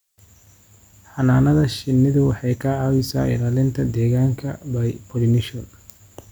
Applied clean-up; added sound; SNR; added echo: none; none; none; none.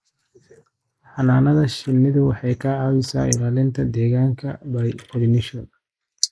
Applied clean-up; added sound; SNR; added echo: neural mask model Resemble Enhance denoiser.